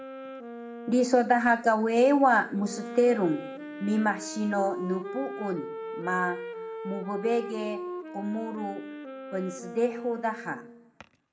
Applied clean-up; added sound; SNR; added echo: none; Wind instrument, woodwind instrument; 11 dB; reverberation time 0.9 s.